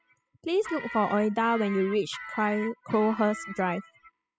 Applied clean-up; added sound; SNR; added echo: classical method spectral subtraction.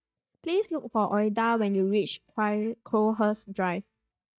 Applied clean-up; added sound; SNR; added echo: neural mask model DeepFilterNet 3.